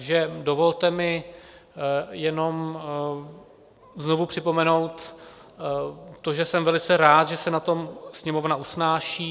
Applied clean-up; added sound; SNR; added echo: none; none; none; none.